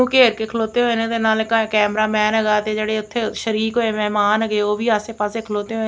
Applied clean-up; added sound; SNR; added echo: none; none; none; none.